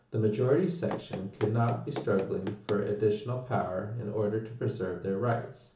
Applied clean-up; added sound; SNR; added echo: none; Run; 10 dB; reverberation time 0.8 s.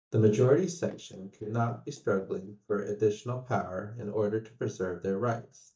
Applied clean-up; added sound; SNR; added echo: neural mask model DeepFilterNet 3.